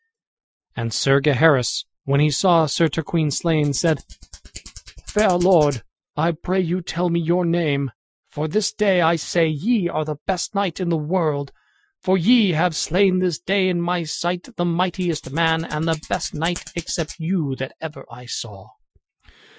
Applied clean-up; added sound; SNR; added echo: classical method Wiener filter.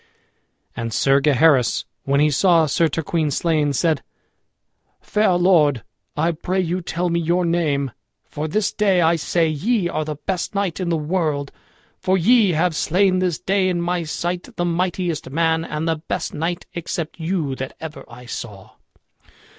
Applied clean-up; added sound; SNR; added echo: none; none; none; none.